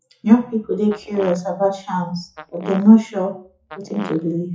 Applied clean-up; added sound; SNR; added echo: classical method WPE with log-MMSE.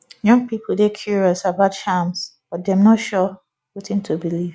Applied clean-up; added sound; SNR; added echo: none; none; none; none.